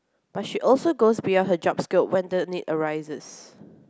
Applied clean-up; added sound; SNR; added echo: none; none; none; none.